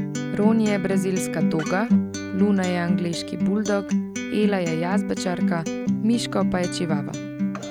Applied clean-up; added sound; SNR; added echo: none; Acoustic guitar; 1 dB; none.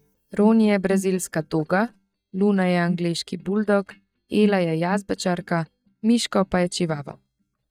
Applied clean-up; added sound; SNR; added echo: neural mask model DeepFilterNet 3.